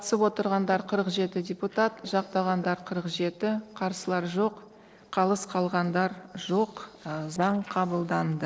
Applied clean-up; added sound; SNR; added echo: neural separator model SepFormer DNS4.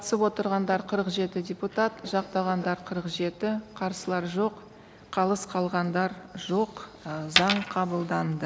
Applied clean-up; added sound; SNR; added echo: none; Coin (dropping); 1 dB; none.